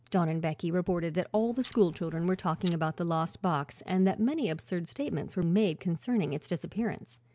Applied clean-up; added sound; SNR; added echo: none; Clock; 19 dB; none.